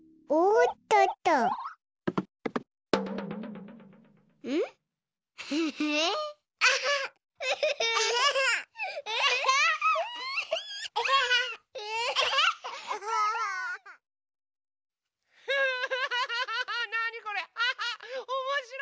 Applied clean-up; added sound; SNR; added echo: none; none; none; none.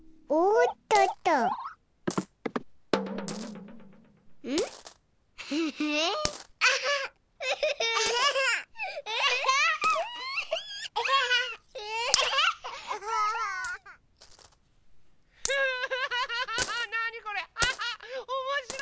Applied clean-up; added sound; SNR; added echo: none; Coin (dropping); 13 dB; none.